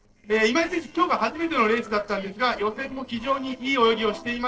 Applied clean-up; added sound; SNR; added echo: neural separator model SepFormer DNS4.